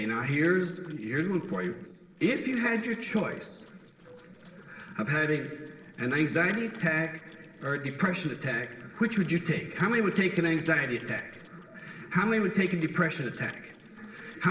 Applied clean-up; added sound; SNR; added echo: neural separator model SepFormer DNS4.